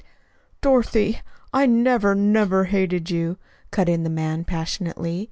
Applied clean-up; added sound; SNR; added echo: none; none; none; none.